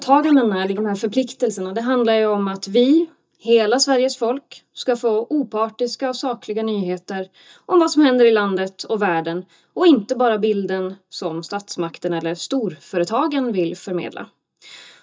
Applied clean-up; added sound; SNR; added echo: neural mask model DeepFilterNet 3.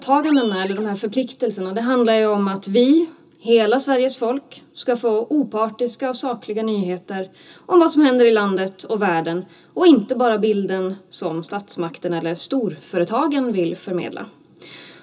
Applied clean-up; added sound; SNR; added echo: none; Animal; 20 dB; reverberation time 0.2 s.